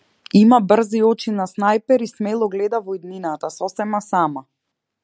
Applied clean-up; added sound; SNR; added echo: none; none; none; none.